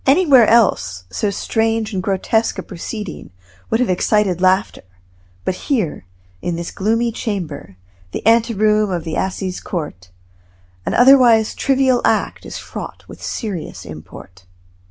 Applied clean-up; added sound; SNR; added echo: none; none; none; none.